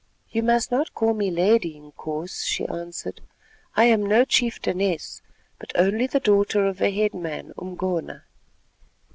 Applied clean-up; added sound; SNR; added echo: none; none; none; none.